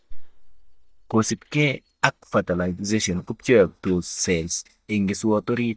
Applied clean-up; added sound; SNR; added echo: neural mask model DeepFilterNet 3.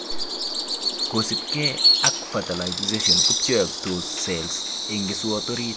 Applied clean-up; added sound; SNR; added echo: none; Bird vocalization, bird call, bird song; -4 dB; none.